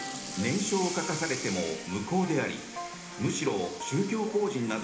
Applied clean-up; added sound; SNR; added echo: none; Sink (filling or washing) / Water tap, faucet; 10 dB; reverberation time 1.0 s.